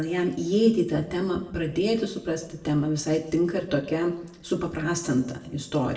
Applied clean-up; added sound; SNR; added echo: none; none; none; reverberation time 0.6 s.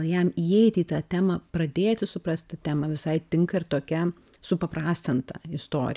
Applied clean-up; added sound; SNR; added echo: none; none; none; none.